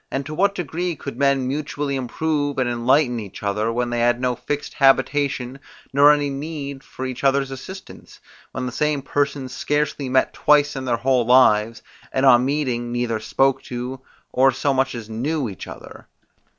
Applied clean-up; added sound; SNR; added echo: none; none; none; none.